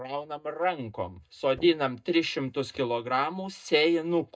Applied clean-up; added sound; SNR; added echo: neural mask model DeepFilterNet 3.